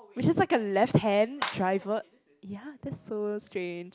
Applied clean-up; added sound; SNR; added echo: none; Clapping; 13 dB; none.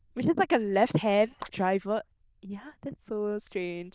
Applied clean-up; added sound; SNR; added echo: neural diffusion model UNIVERSE++.